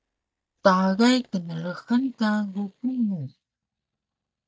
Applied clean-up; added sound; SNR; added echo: neural mask model DeepFilterNet 3.